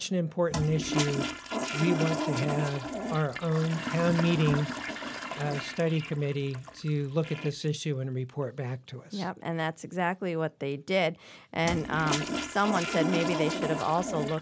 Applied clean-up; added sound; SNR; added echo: none; Toilet flush; 6 dB; none.